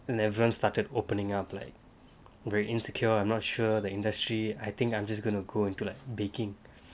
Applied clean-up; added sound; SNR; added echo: none; none; none; none.